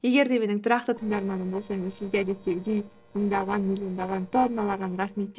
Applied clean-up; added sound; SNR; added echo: neural separator model SepFormer DNS4.